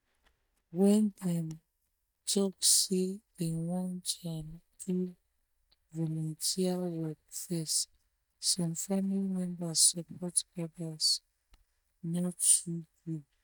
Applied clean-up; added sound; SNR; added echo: neural mask model DeepFilterNet 3.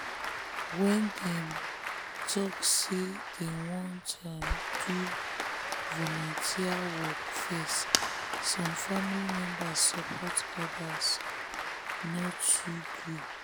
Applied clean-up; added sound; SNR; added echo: none; Applause + Fire; 2 dB; none.